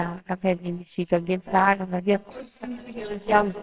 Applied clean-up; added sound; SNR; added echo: neural separator model SepFormer WHAMR!.